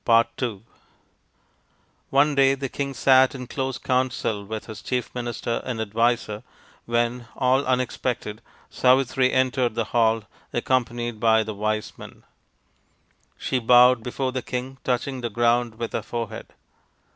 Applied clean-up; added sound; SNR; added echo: none; none; none; none.